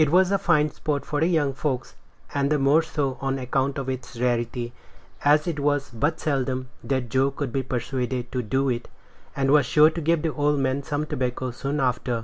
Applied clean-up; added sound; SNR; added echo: none; none; none; none.